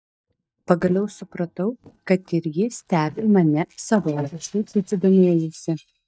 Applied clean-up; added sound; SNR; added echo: neural mask model DeepFilterNet 3.